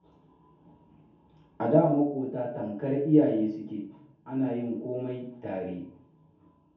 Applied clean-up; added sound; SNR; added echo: none; none; none; reverberation time 0.6 s.